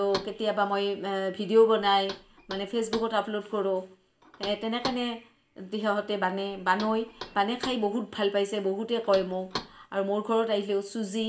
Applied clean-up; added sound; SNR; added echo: none; Knock; 16 dB; reverberation time 0.2 s.